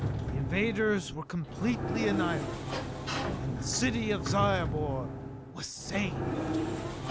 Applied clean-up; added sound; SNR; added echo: none; Sliding door; 1 dB; none.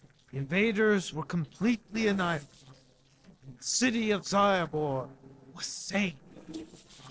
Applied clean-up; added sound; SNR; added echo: neural separator model SepFormer DNS4.